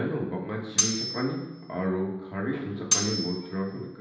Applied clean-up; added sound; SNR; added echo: none; Cutlery, silverware; -1 dB; reverberation time 0.9 s.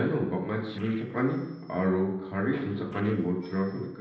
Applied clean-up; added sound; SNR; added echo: neural separator model SepFormer DNS4.